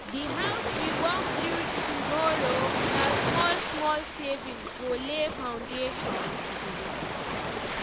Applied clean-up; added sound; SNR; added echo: none; Ocean; -2 dB; none.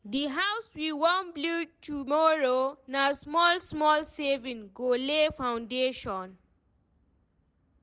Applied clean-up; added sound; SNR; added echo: none; none; none; none.